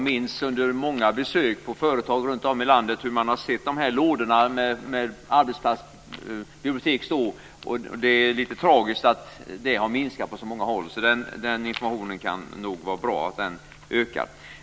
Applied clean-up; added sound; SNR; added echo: none; none; none; none.